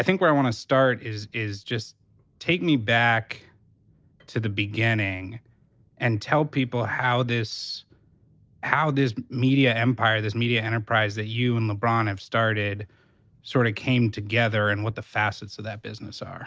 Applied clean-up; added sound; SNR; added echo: none; none; none; none.